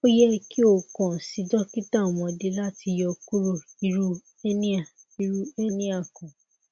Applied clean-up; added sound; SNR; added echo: none; none; none; none.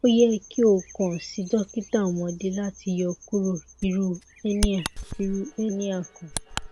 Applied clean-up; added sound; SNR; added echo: none; Bird vocalization, bird call, bird song; 12 dB; none.